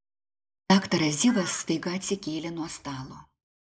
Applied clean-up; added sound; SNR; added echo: neural mask model Resemble Enhance denoiser.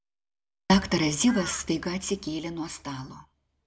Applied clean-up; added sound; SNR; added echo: none; Crow; 17 dB; none.